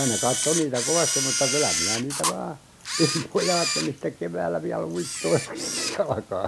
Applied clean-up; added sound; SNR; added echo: none; Camera; 2 dB; none.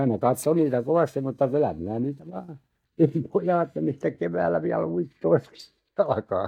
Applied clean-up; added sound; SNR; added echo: neural mask model DeepFilterNet 3.